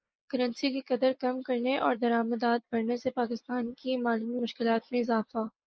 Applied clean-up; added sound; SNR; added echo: neural mask model Resemble Enhance denoiser.